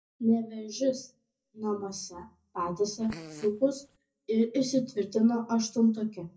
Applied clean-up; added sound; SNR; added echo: none; Fart; 17 dB; reverberation time 0.4 s.